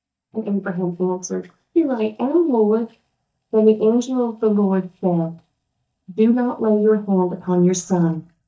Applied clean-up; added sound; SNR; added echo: neural mask model DeepFilterNet 3.